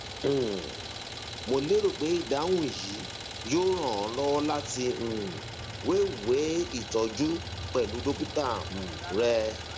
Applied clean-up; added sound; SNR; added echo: none; Idling; 9 dB; none.